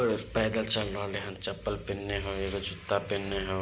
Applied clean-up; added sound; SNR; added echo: none; none; none; none.